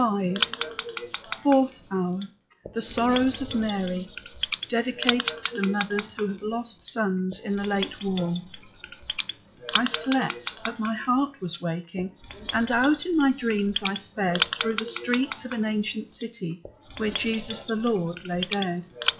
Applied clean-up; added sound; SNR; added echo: classical method WPE with log-MMSE.